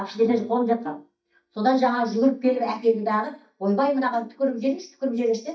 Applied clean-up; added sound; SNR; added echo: neural mask model DeepFilterNet 3.